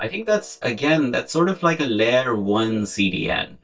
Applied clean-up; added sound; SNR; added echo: neural mask model DeepFilterNet 3.